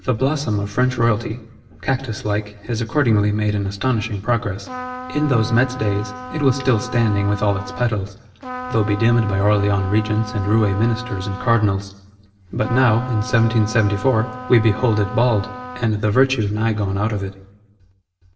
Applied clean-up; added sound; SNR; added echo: none; Trumpet; 12 dB; reverberation time 0.8 s.